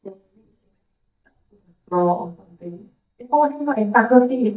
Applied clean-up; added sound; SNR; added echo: neural mask model DeepFilterNet 3.